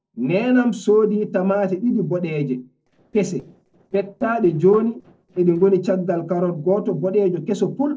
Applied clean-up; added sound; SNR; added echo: neural separator model SepFormer DNS4.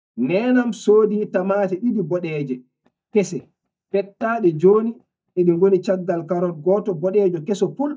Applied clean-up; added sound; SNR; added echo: neural mask model DeepFilterNet 3.